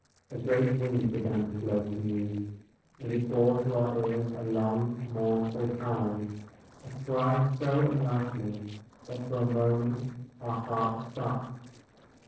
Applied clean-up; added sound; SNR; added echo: neural separator model SepFormer DNS4.